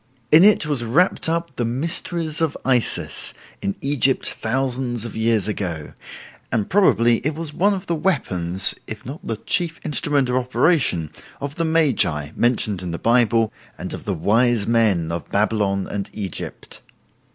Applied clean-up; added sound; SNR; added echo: none; none; none; none.